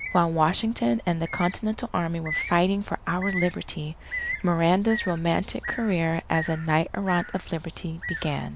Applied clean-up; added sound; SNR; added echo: none; Bird; 11 dB; none.